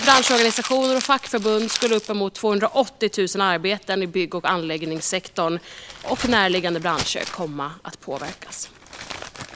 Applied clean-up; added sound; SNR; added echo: none; Crumpling, crinkling; 10 dB; none.